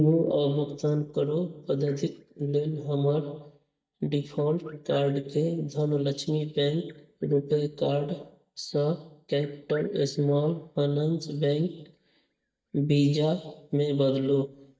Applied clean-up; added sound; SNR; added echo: neural mask model DeepFilterNet 3.